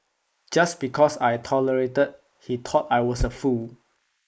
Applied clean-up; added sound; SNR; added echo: neural mask model Resemble Enhance denoiser.